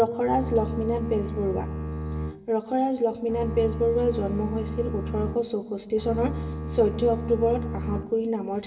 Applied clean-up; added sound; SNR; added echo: none; Bowed string instrument; 6 dB; reverberation time 2.0 s.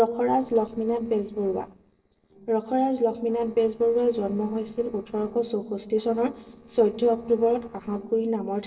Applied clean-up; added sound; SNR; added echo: neural separator model SepFormer DNS4.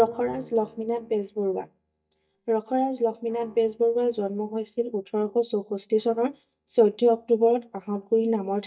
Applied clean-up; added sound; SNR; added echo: neural mask model DeepFilterNet 3.